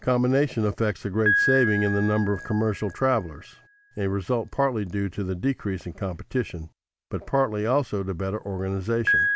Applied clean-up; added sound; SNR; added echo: none; Piano; 6 dB; none.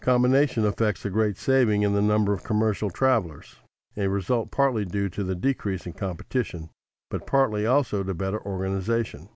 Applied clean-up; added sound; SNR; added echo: none; none; none; none.